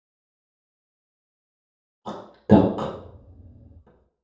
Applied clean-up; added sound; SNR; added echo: none; none; none; reverberation time 0.7 s.